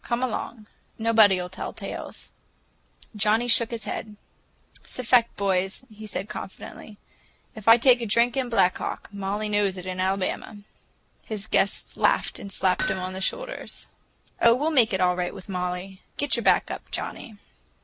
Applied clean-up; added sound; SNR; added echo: none; Hammer; 10 dB; none.